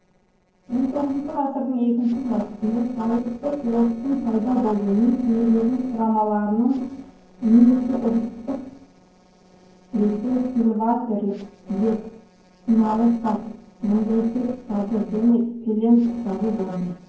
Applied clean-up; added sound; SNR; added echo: neural separator model SepFormer DNS4.